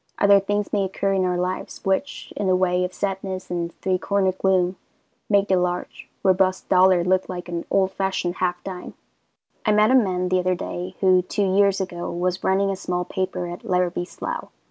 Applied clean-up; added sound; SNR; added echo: none; none; none; none.